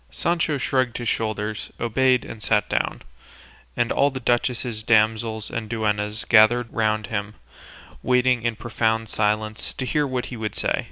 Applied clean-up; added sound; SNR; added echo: none; none; none; none.